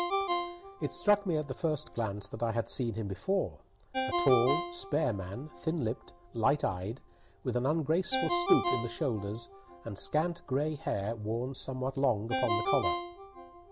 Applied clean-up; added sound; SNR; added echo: none; Ringtone; 5 dB; none.